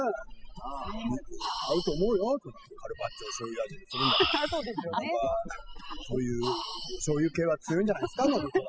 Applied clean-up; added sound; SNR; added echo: classical method spectral subtraction.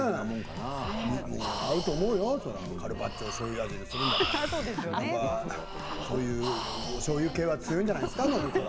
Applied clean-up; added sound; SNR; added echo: none; Breathing; 6 dB; none.